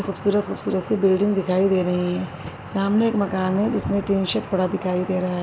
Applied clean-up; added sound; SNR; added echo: none; none; none; none.